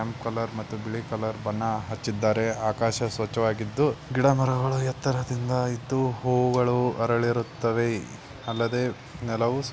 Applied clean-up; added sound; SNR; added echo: none; none; none; none.